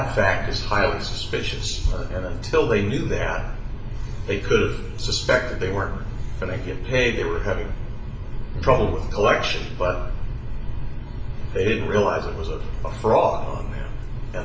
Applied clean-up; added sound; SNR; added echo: none; none; none; reverberation time 1.0 s.